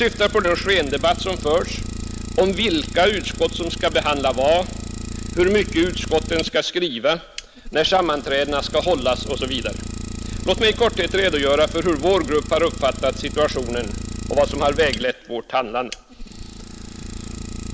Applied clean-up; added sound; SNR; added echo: none; Idling; 9 dB; none.